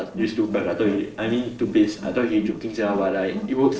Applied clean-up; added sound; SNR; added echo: neural separator model SepFormer DNS4.